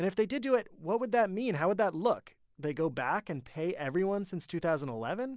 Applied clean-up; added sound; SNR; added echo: none; none; none; none.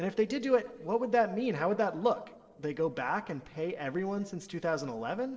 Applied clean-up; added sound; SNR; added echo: neural separator model SepFormer DNS4.